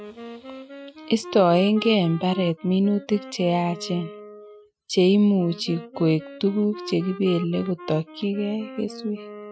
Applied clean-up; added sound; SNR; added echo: classical method Wiener filter.